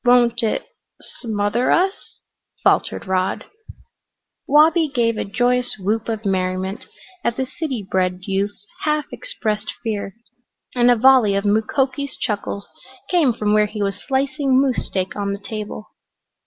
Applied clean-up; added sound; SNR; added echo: none; none; none; none.